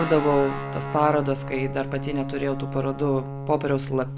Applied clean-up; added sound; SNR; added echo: none; Guitar; 7 dB; none.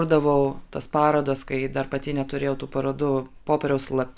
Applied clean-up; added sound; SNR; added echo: none; none; none; none.